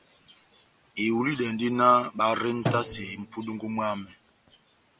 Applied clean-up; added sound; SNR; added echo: none; Drum; 9 dB; none.